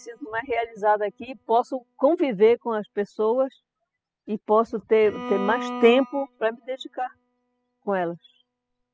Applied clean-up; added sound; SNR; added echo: classical method spectral subtraction.